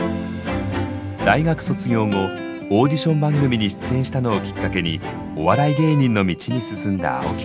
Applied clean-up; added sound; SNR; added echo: none; none; none; none.